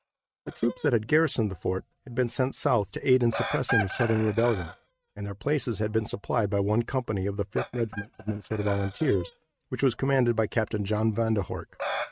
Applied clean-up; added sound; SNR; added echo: neural mask model RNNoise.